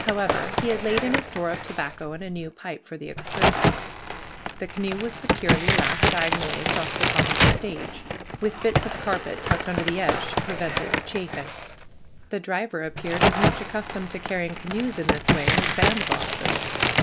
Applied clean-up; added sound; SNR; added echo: none; Crack; -4 dB; none.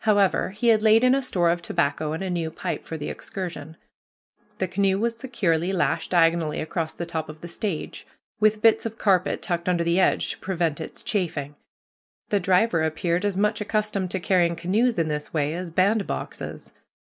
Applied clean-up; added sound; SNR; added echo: none; none; none; none.